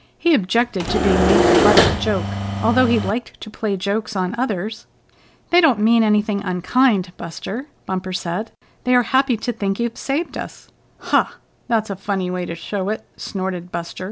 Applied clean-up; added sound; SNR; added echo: none; Engine / Mechanisms; -3 dB; none.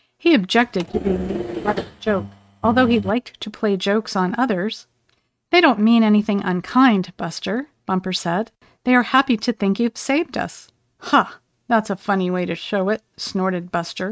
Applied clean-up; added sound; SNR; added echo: neural mask model RNNoise.